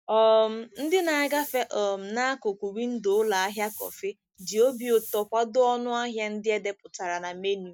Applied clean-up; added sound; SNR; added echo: none; Hiss; 18 dB; none.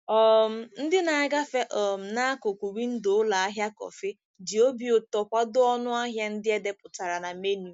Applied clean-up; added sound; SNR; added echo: none; none; none; none.